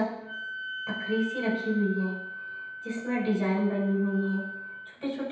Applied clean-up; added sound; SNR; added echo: none; Wind instrument, woodwind instrument; 9 dB; reverberation time 0.9 s.